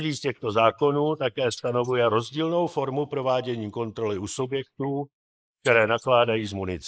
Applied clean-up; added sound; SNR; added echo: neural mask model Resemble Enhance denoiser.